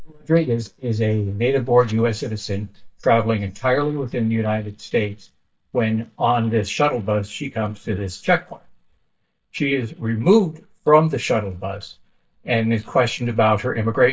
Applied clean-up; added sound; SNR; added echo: neural mask model DeepFilterNet 3.